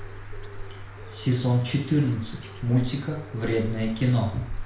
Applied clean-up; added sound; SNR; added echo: none; Bird; 11 dB; reverberation time 0.5 s.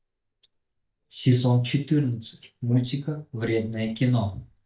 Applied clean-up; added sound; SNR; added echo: neural mask model DeepFilterNet 3.